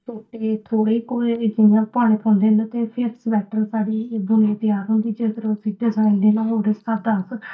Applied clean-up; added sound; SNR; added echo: neural mask model DeepFilterNet 3.